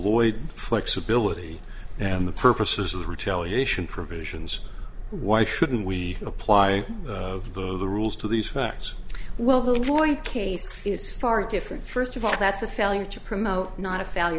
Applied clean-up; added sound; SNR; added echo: none; none; none; none.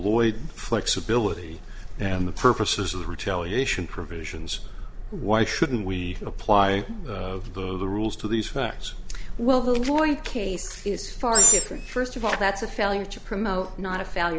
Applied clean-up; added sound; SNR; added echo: none; Animal; -2 dB; none.